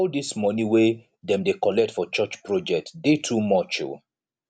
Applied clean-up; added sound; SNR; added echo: none; none; none; none.